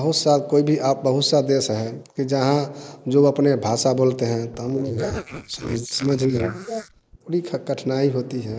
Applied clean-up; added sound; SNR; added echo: neural mask model Resemble Enhance denoiser.